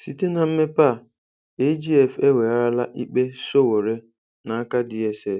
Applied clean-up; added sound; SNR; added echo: none; none; none; none.